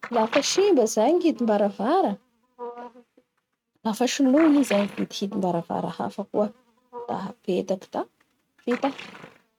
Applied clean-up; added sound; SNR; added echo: neural mask model RNNoise.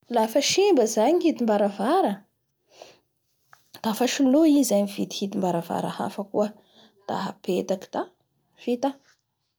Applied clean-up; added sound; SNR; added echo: none; none; none; none.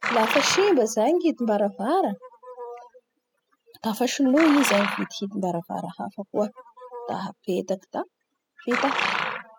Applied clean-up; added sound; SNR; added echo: classical method spectral subtraction.